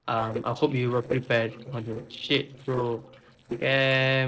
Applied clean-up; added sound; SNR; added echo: neural separator model SepFormer DNS4.